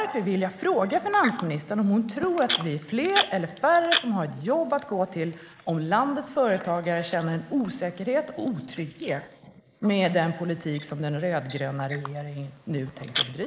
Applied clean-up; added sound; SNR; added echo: neural mask model Resemble Enhance denoiser.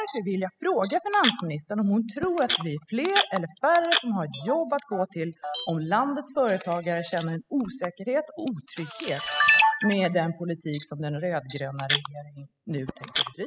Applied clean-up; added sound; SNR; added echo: classical method spectral subtraction.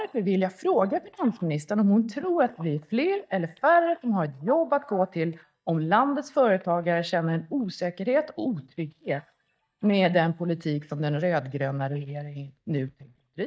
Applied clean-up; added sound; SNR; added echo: neural mask model DeepFilterNet 3.